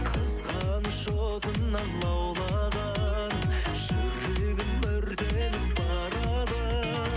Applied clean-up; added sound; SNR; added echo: none; none; none; none.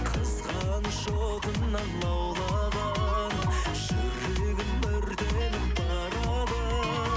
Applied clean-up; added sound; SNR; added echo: none; Chicken, rooster; 11 dB; none.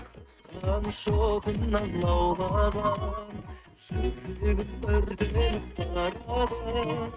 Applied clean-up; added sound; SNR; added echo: neural mask model RNNoise.